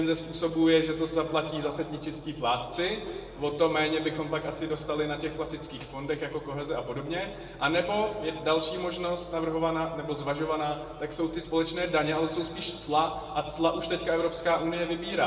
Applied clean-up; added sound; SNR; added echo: none; Piano; 19 dB; reverberation time 1.8 s.